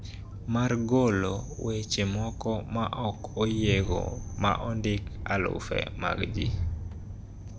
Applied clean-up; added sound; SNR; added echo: none; Train; 6 dB; none.